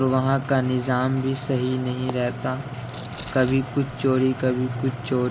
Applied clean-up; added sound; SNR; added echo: none; Domestic sounds, home sounds; 20 dB; none.